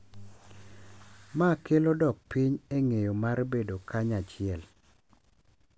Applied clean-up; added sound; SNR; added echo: none; none; none; none.